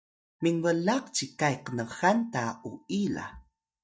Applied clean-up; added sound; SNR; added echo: neural mask model DeepFilterNet 3.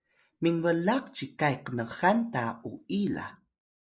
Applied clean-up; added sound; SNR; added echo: neural mask model Resemble Enhance denoiser.